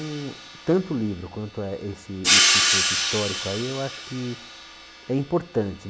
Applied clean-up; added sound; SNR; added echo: none; Hi-hat; -3 dB; none.